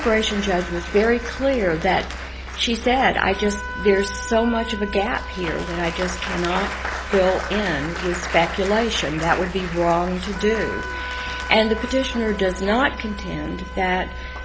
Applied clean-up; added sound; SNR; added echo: none; Wind instrument, woodwind instrument + Applause; 10 dB; none.